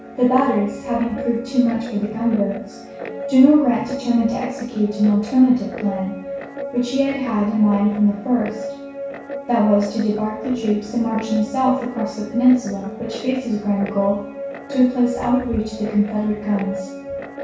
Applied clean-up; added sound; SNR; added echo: none; Guitar; 11 dB; reverberation time 0.6 s.